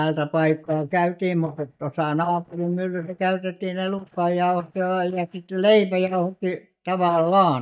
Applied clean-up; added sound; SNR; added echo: neural mask model DeepFilterNet 3.